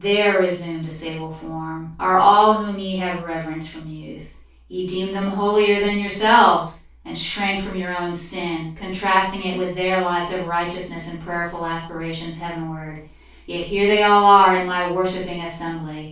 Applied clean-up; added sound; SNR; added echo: none; none; none; reverberation time 0.3 s.